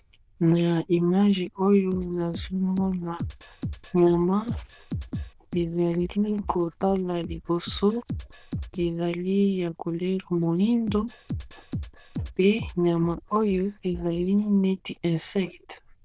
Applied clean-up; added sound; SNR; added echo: neural diffusion model UNIVERSE++.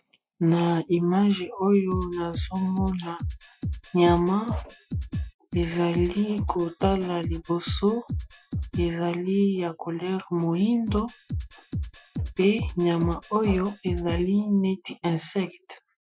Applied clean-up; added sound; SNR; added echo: classical method Wiener filter.